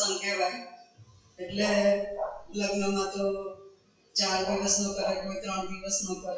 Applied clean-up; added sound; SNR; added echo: classical method WPE with log-MMSE.